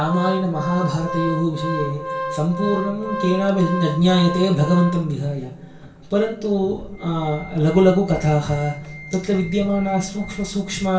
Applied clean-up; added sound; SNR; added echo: none; Organ; 10 dB; reverberation time 0.3 s.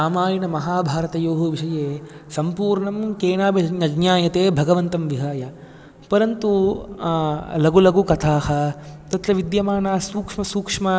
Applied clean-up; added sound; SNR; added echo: none; none; none; none.